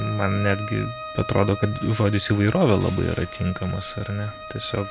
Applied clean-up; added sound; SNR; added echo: none; Bowed string instrument; 13 dB; none.